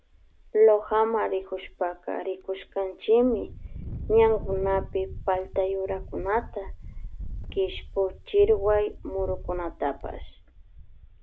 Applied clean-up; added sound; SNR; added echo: none; Wind; 11 dB; none.